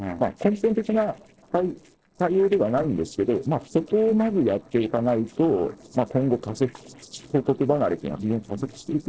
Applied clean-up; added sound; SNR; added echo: neural separator model SepFormer DNS4.